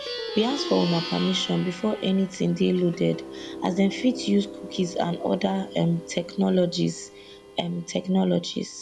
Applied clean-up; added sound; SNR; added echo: none; Plucked string instrument; 12 dB; none.